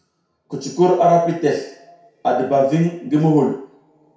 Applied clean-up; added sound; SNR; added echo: none; none; none; reverberation time 0.6 s.